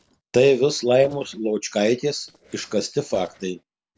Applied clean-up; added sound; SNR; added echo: neural separator model SepFormer DNS4.